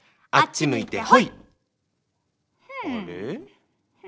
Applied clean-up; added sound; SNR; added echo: neural separator model SepFormer DNS4.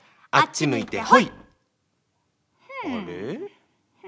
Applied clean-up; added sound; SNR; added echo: none; Cupboard open or close; 20 dB; none.